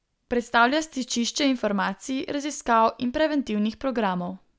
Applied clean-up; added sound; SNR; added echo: none; none; none; none.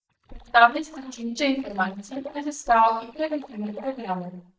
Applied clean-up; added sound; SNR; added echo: neural mask model DeepFilterNet 3.